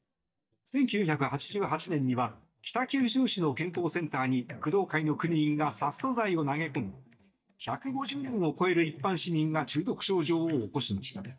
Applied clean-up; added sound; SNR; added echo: neural mask model DeepFilterNet 3.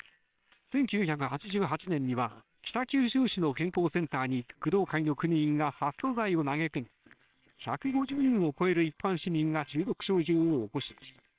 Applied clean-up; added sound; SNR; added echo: neural separator model SepFormer WHAMR!.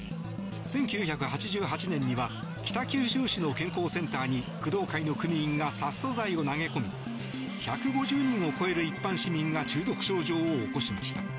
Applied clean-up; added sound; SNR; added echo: none; none; none; none.